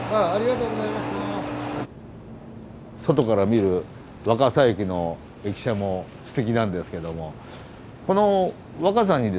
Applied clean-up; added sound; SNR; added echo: none; none; none; none.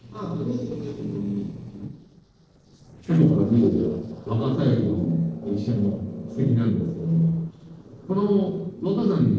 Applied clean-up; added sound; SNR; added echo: neural separator model SepFormer DNS4.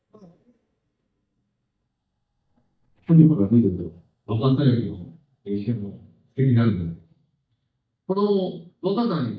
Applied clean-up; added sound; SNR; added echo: neural mask model DeepFilterNet 3.